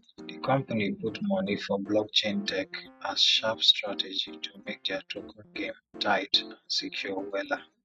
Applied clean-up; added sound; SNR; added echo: neural mask model RNNoise.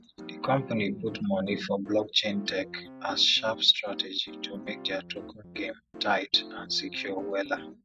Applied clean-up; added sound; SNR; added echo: none; Piano; 15 dB; none.